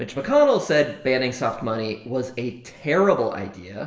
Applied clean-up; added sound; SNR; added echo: none; none; none; reverberation time 0.9 s.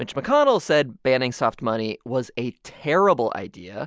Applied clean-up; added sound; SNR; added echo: none; none; none; none.